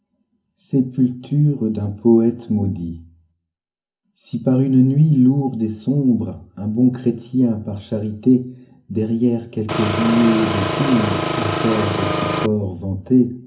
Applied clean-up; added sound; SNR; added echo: none; Engine; 2 dB; reverberation time 0.3 s.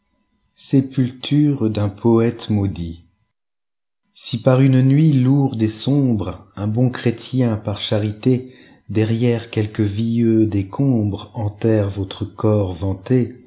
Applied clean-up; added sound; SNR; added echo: none; none; none; none.